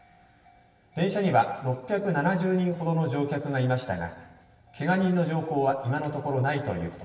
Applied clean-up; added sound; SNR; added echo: none; none; none; reverberation time 1.2 s.